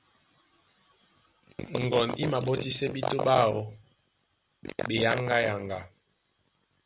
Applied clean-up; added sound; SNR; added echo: none; none; none; none.